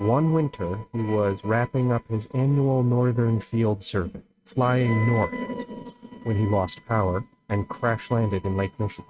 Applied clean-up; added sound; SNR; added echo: neural mask model RNNoise.